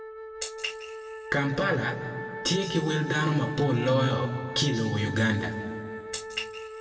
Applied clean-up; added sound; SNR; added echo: none; Wind instrument, woodwind instrument; 10 dB; reverberation time 1.8 s.